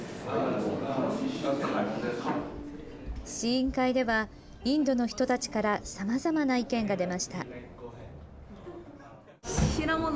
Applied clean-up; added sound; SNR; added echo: none; none; none; none.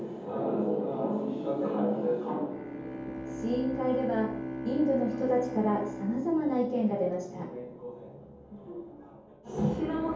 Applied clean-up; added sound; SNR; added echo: none; Bowed string instrument; 10 dB; reverberation time 0.7 s.